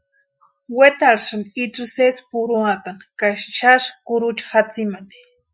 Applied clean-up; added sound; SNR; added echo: classical method Wiener filter.